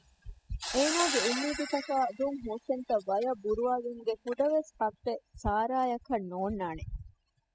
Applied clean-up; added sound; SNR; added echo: classical method spectral subtraction.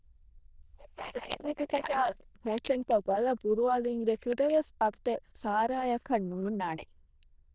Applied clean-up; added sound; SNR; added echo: neural diffusion model UNIVERSE++.